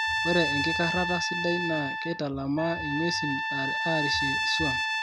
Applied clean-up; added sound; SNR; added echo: none; Trumpet; -1 dB; none.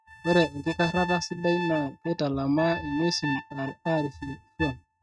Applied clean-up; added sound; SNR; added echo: neural mask model RNNoise.